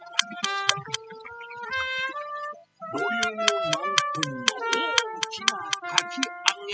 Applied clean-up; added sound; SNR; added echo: classical method spectral subtraction.